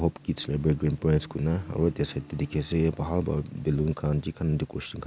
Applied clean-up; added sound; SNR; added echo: none; none; none; none.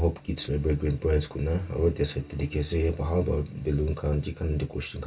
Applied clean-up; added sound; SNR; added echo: none; none; none; reverberation time 0.2 s.